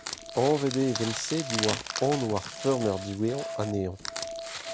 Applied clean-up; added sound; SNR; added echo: none; Crushing + Musical instrument; 6 dB; none.